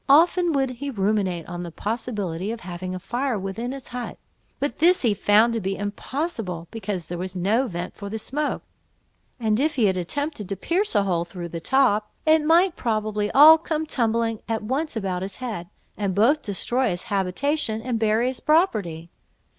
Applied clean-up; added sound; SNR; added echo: none; none; none; none.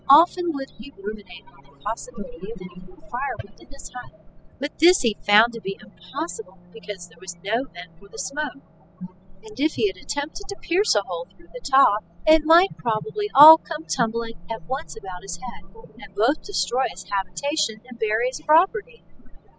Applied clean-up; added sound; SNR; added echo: classical method spectral subtraction.